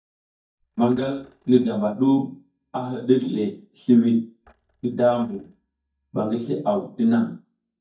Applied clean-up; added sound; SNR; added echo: neural mask model DeepFilterNet 3.